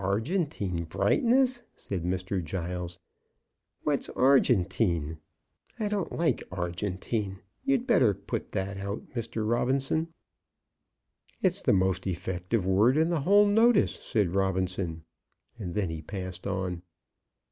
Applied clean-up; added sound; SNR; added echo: none; none; none; none.